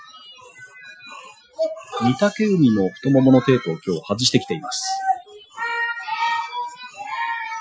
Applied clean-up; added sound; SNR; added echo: classical method Wiener filter.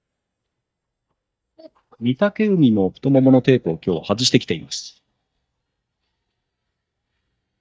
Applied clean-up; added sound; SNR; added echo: neural mask model DeepFilterNet 3.